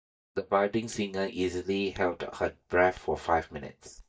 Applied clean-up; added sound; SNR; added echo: neural mask model DeepFilterNet 3.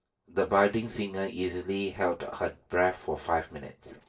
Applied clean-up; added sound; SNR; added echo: neural separator model SepFormer DNS4.